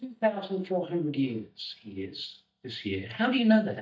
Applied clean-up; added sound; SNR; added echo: neural mask model DeepFilterNet 3.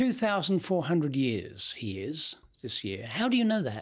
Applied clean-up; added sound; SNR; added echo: none; none; none; none.